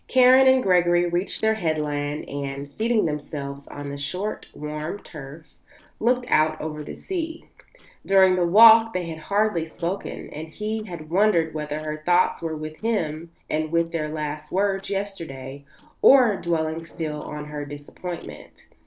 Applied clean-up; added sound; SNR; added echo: neural separator model SepFormer DNS4.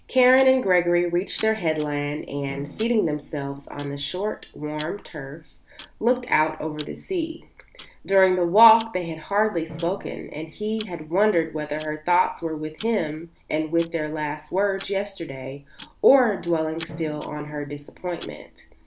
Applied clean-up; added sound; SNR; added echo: none; Tick-tock + Drum; 19 dB; none.